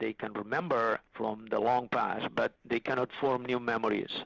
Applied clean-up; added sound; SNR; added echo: none; none; none; none.